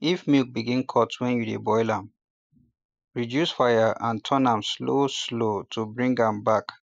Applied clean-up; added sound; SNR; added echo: neural mask model Resemble Enhance denoiser.